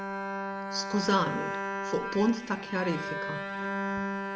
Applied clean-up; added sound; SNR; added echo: none; Bowed string instrument; 2 dB; none.